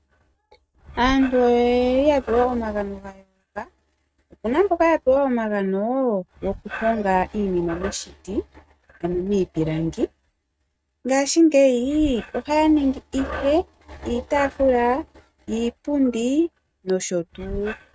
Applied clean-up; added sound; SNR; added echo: neural mask model RNNoise.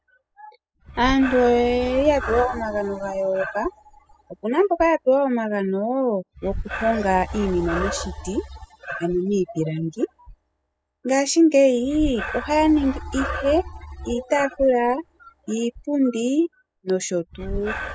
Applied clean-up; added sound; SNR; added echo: classical method spectral subtraction.